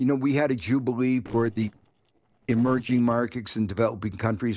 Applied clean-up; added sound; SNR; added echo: neural separator model SepFormer DNS4.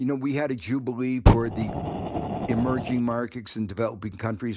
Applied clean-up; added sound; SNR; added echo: none; Fire; -2 dB; none.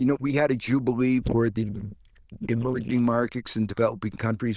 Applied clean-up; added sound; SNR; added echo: neural diffusion model UNIVERSE++.